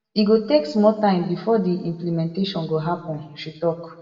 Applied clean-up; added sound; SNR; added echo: none; none; none; reverberation time 0.9 s.